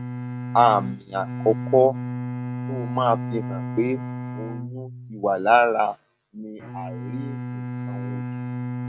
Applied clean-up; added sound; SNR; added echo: neural mask model RNNoise.